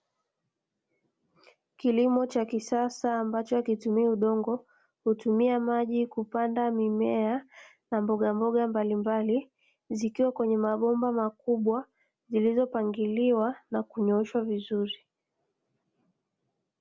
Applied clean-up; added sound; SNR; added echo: none; none; none; none.